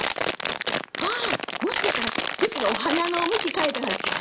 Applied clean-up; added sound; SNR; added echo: none; Crumpling, crinkling; -2 dB; none.